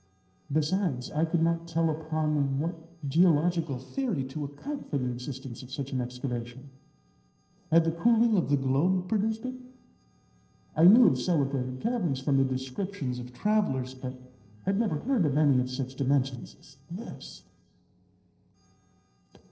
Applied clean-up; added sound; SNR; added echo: neural separator model SepFormer DNS4.